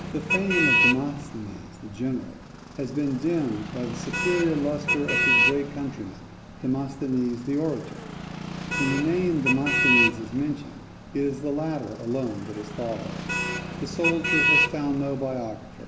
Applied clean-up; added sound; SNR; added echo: none; Motor vehicle (road); 0 dB; reverberation time 1.1 s.